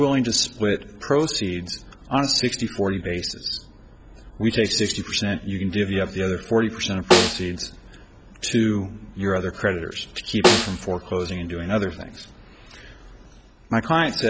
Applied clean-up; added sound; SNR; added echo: none; Snare drum; -2 dB; none.